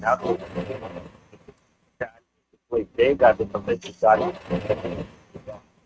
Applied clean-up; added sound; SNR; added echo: neural mask model RNNoise.